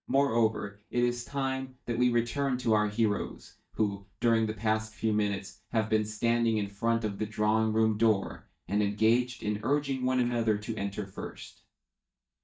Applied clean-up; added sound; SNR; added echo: neural mask model DeepFilterNet 3.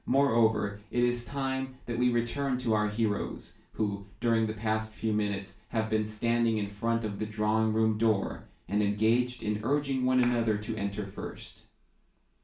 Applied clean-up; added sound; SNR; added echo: none; Clapping; 17 dB; reverberation time 0.3 s.